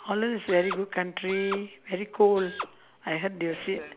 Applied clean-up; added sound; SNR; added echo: none; Drill; 12 dB; none.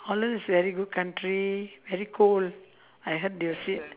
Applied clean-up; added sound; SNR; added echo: none; none; none; none.